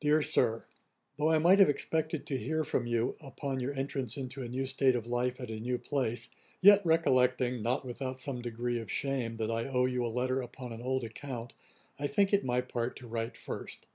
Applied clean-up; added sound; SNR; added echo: none; none; none; none.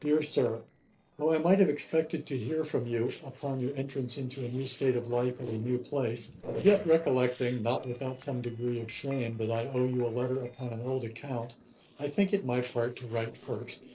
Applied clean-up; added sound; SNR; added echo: neural separator model SepFormer DNS4.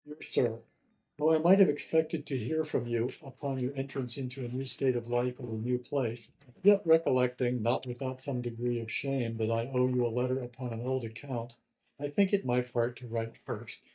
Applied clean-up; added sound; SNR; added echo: neural mask model DeepFilterNet 3.